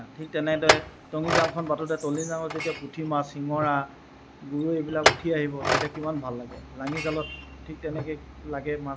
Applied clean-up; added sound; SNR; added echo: none; Chink, clink; 2 dB; none.